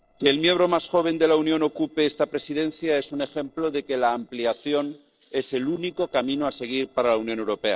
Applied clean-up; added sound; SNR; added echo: neural separator model SepFormer DNS4.